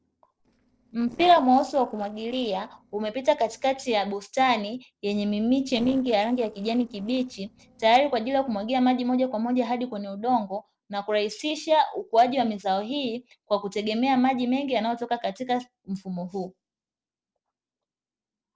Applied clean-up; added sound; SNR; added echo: neural separator model SepFormer DNS4.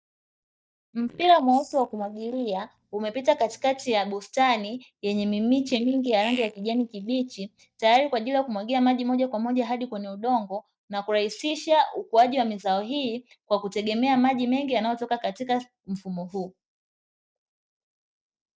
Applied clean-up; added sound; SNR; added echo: neural mask model DeepFilterNet 3.